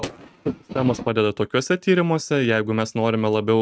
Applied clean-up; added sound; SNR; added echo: neural mask model RNNoise.